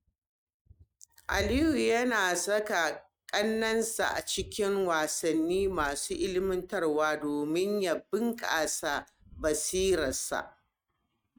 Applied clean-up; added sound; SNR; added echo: neural mask model RNNoise.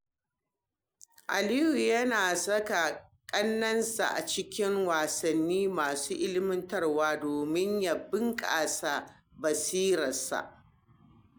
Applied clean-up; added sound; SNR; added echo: none; none; none; none.